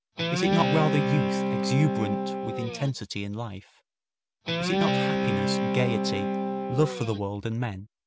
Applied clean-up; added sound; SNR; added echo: none; Guitar; -2 dB; none.